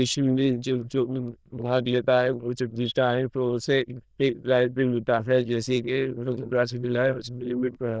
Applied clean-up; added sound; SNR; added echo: neural diffusion model UNIVERSE++.